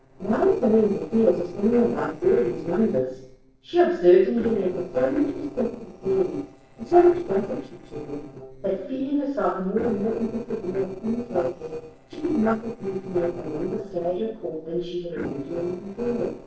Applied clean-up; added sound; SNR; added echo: neural separator model SepFormer DNS4.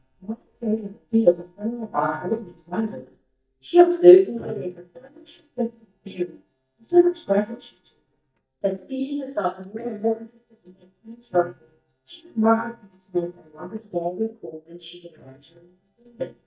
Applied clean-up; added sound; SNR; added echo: neural mask model DeepFilterNet 3.